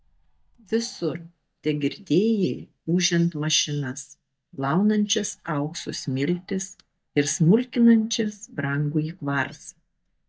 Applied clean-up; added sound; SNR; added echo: neural mask model DeepFilterNet 3.